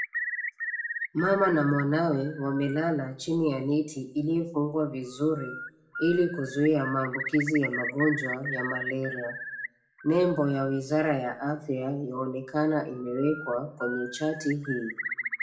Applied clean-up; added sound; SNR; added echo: none; Bird; 10 dB; reverberation time 0.4 s.